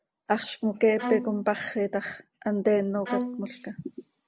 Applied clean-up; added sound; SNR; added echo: none; Bowed string instrument; 7 dB; none.